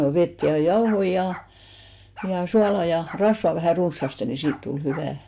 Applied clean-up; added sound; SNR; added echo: none; Bark; 20 dB; none.